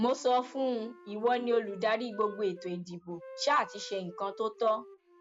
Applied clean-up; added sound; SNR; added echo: none; Wind instrument, woodwind instrument; 19 dB; none.